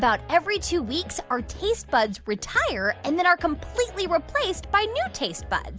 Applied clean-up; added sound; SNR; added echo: none; none; none; none.